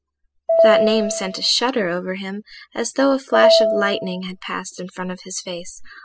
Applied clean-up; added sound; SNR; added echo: classical method spectral subtraction.